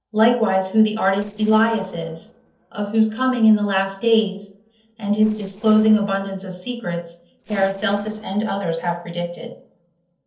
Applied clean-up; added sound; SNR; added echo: neural separator model SepFormer DNS4.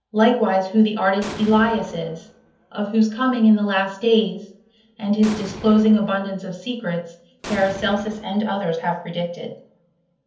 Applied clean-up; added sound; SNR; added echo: none; Explosion; 17 dB; reverberation time 0.7 s.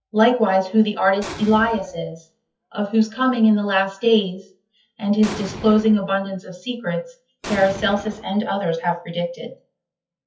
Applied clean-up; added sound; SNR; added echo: classical method WPE with log-MMSE.